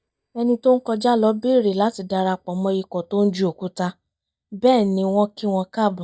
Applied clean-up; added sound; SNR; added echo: neural mask model DeepFilterNet 3.